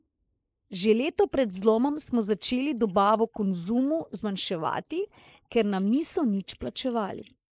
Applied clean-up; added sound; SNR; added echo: neural mask model Resemble Enhance denoiser.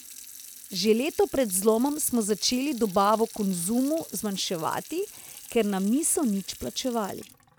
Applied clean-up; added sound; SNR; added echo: none; Sink (filling or washing) / Water tap, faucet; 17 dB; none.